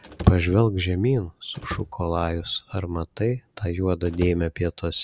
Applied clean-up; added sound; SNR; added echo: none; Slam / Wood; 15 dB; none.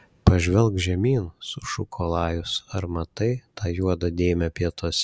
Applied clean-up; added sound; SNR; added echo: none; none; none; none.